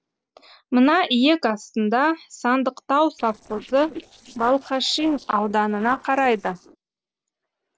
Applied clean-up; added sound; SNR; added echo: neural separator model SepFormer DNS4.